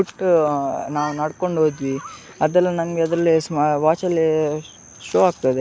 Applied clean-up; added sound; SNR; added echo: none; none; none; none.